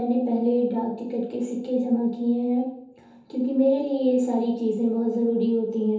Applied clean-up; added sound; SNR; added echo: none; none; none; reverberation time 0.8 s.